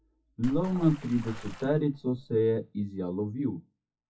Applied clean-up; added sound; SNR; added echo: classical method WPE with log-MMSE.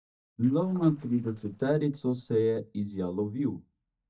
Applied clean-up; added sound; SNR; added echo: neural mask model DeepFilterNet 3.